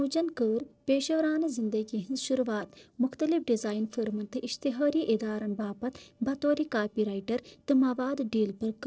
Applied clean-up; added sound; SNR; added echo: neural separator model SepFormer DNS4.